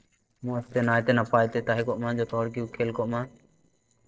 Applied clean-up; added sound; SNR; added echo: neural separator model SepFormer DNS4.